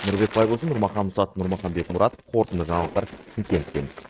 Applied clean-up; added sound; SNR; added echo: neural mask model RNNoise.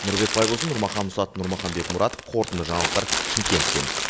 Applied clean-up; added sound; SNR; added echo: none; Crumpling, crinkling; 2 dB; none.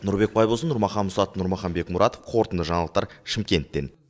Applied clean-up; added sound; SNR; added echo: none; none; none; none.